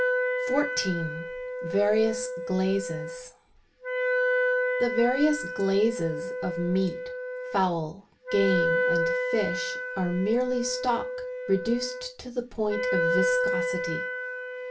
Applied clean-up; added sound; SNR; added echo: none; Wind instrument, woodwind instrument; 1 dB; reverberation time 0.2 s.